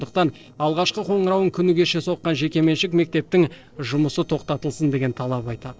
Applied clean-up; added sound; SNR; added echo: neural separator model SepFormer DNS4.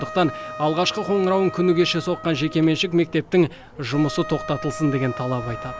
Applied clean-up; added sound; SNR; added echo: none; Wind instrument, woodwind instrument; 13 dB; none.